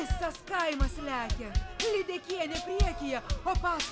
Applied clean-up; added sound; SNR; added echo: none; Drum kit; 0 dB; none.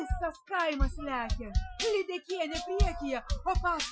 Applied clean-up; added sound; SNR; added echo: classical method Wiener filter.